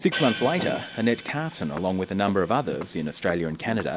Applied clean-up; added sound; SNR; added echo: none; Walk, footsteps + Hi-hat; 11 dB; none.